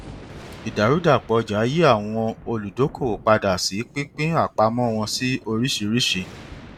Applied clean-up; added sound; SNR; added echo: none; Thunder; 20 dB; none.